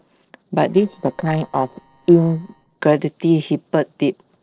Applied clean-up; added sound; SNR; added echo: neural separator model SepFormer DNS4.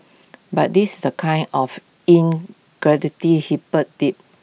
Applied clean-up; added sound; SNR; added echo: none; none; none; none.